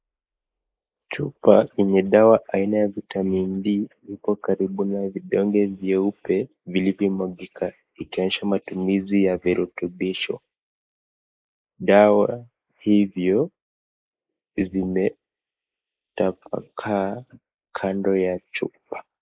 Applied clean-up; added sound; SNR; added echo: neural mask model Resemble Enhance denoiser.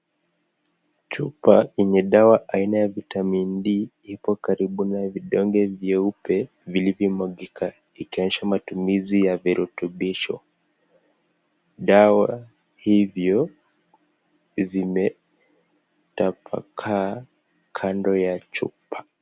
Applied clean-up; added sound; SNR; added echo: none; none; none; none.